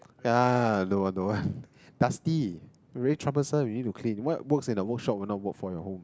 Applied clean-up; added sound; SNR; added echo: none; none; none; none.